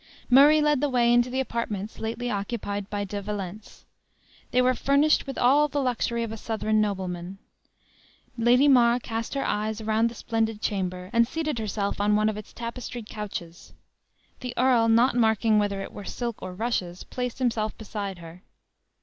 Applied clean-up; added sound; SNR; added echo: none; none; none; none.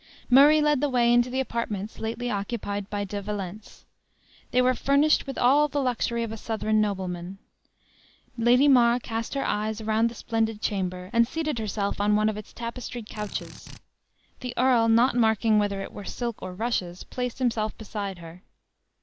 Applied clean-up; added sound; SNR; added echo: none; Drill; 17 dB; none.